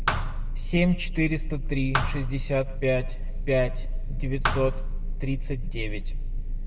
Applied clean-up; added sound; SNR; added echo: none; Thump, thud; 8 dB; reverberation time 1.3 s.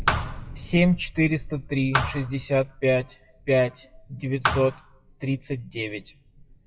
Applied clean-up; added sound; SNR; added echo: classical method WPE with log-MMSE.